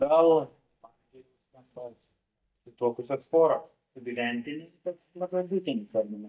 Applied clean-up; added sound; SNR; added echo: neural mask model DeepFilterNet 3.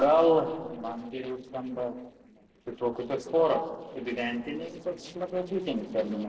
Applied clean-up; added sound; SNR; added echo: neural separator model SepFormer DNS4.